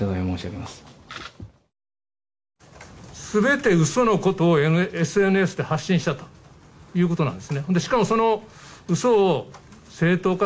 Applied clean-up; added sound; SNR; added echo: none; none; none; none.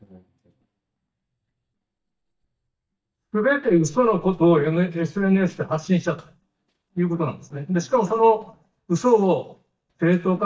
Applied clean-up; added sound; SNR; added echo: neural mask model DeepFilterNet 3.